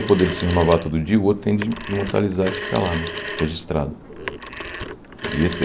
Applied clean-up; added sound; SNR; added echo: none; Telephone; 10 dB; none.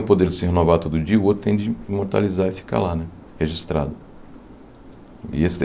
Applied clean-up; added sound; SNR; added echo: none; none; none; none.